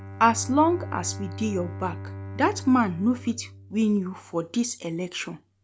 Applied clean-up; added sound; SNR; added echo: none; Bowed string instrument; 13 dB; none.